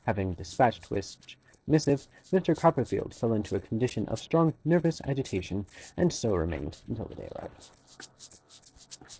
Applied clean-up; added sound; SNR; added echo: neural separator model SepFormer DNS4.